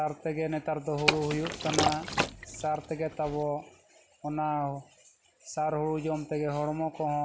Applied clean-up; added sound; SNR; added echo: none; Liquid; 0 dB; none.